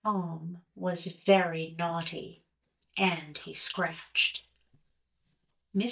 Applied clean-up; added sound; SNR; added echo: neural mask model DeepFilterNet 3.